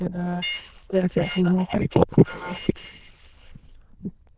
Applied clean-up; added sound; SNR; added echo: neural diffusion model UNIVERSE++.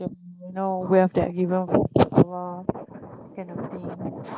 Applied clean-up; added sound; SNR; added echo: neural mask model Resemble Enhance denoiser.